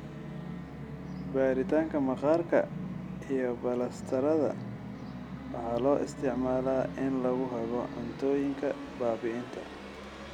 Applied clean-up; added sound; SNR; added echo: none; Musical instrument; 9 dB; none.